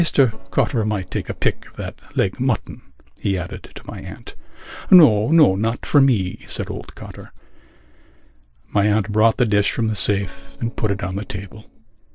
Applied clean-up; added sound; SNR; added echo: neural separator model SepFormer DNS4.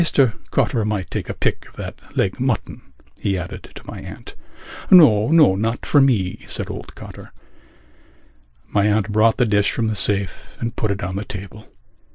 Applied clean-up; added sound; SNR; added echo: none; none; none; none.